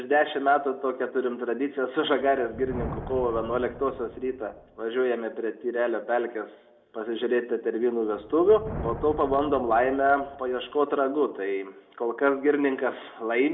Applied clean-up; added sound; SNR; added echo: none; Thunder; 17 dB; reverberation time 0.7 s.